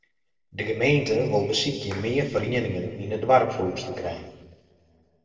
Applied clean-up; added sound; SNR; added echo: neural separator model SepFormer DNS4.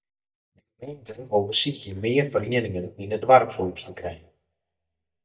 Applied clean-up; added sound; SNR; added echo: neural mask model DeepFilterNet 3.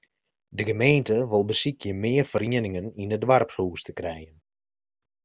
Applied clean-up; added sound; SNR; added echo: none; none; none; none.